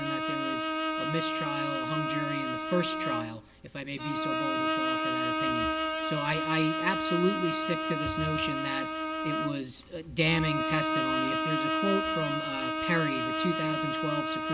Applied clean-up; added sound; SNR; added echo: none; Bowed string instrument; -2 dB; none.